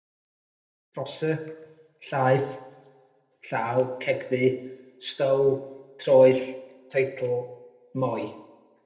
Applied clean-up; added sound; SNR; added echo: none; none; none; reverberation time 0.7 s.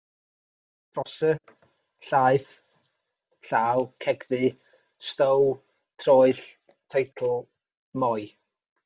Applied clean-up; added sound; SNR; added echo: none; none; none; none.